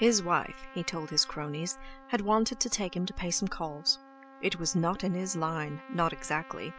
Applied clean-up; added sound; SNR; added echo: none; Trumpet; 19 dB; none.